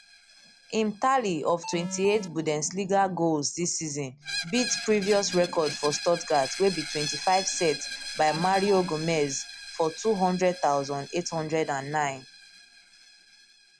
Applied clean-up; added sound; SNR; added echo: none; Alarm + Screech; 12 dB; none.